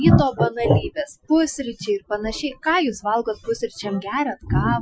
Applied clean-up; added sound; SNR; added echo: classical method Wiener filter.